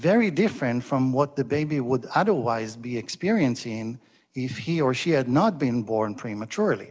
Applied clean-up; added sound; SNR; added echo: none; none; none; none.